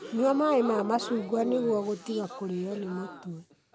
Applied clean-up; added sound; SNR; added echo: none; Crowd / Gasp; 11 dB; none.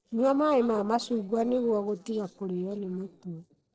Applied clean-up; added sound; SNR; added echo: neural separator model SepFormer DNS4.